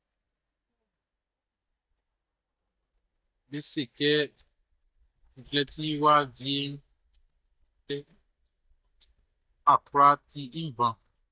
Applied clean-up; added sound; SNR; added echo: neural mask model DeepFilterNet 3.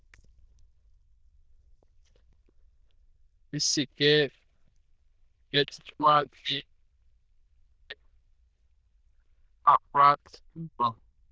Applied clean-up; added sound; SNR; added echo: neural diffusion model UNIVERSE++.